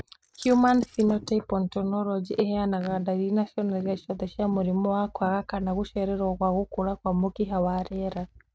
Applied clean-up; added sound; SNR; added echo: neural mask model RNNoise.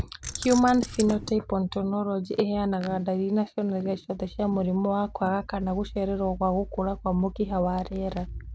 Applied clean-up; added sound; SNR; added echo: none; Keys jangling; 10 dB; none.